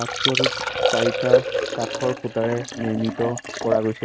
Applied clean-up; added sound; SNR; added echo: neural mask model RNNoise.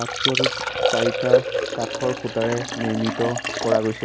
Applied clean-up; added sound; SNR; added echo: none; Liquid; -2 dB; none.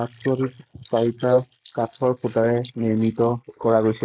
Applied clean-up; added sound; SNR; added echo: neural mask model Resemble Enhance denoiser.